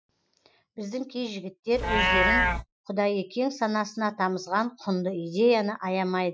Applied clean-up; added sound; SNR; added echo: classical method Wiener filter.